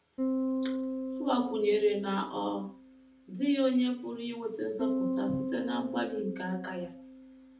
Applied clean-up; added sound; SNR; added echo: none; Bass guitar; 4 dB; reverberation time 0.3 s.